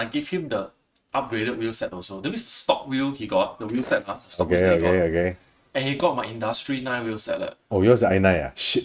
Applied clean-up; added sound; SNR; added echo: neural mask model RNNoise.